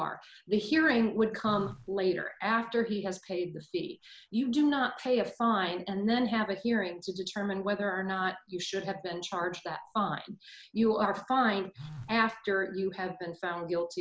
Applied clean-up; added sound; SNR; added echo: none; Telephone; 18 dB; none.